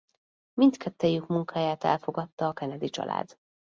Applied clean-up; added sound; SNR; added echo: none; none; none; none.